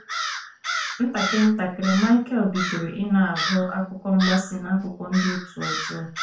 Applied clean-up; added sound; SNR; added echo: none; Crow; 7 dB; reverberation time 0.3 s.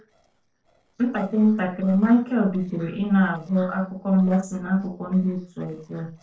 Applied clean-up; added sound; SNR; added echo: neural separator model SepFormer DNS4.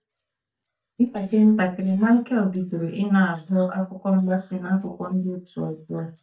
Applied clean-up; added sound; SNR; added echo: neural mask model DeepFilterNet 3.